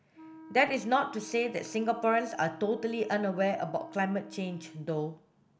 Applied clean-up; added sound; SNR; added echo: none; Wind instrument, woodwind instrument; 18 dB; none.